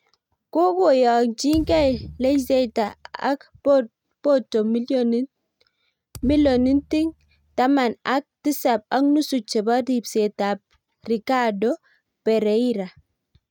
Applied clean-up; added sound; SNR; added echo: neural mask model RNNoise.